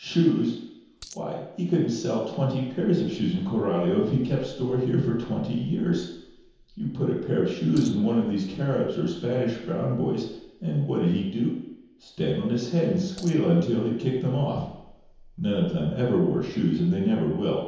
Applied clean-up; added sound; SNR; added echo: none; Coin (dropping); 20 dB; reverberation time 0.9 s.